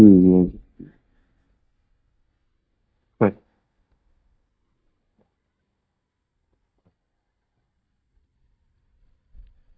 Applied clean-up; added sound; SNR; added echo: neural mask model DeepFilterNet 3.